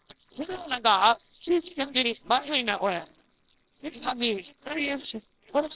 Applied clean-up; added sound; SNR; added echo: neural separator model SepFormer WHAMR!.